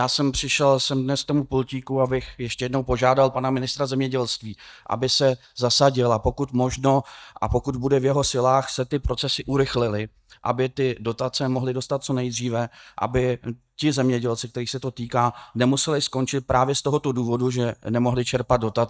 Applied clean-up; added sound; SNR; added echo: neural mask model DeepFilterNet 3.